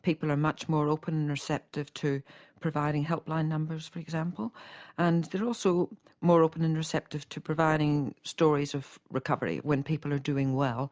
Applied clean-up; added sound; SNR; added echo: none; none; none; none.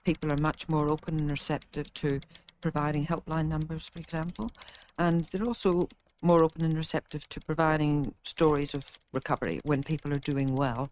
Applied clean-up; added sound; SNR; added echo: neural mask model RNNoise.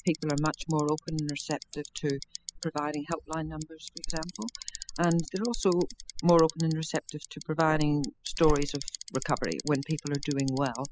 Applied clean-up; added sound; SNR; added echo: classical method spectral subtraction.